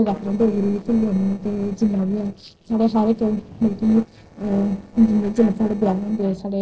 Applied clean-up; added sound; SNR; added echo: neural separator model SepFormer DNS4.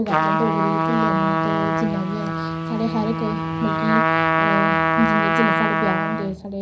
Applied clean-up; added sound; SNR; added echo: none; Trumpet; -4 dB; reverberation time 0.5 s.